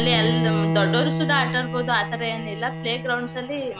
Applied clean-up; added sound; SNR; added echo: none; Fireworks + Bowed string instrument; 1 dB; none.